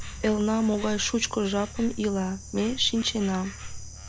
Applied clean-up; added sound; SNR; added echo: none; Insect; 11 dB; none.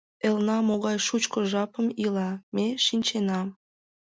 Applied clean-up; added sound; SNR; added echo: none; none; none; none.